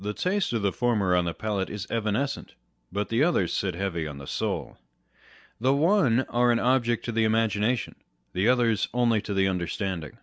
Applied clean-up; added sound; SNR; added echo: none; none; none; none.